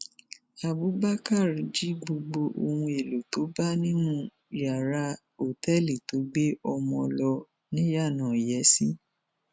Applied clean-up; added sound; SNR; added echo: none; none; none; none.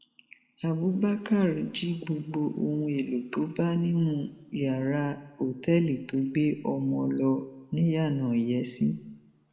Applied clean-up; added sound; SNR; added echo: none; none; none; reverberation time 1.2 s.